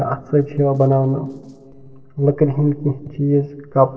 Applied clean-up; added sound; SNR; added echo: neural separator model SepFormer DNS4.